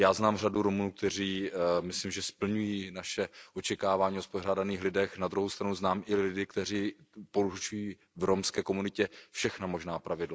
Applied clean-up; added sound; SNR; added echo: none; none; none; none.